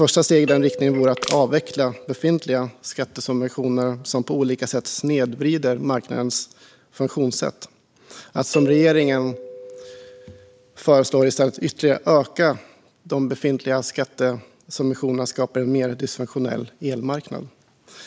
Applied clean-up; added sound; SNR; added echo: none; Crushing + Doorbell; 11 dB; none.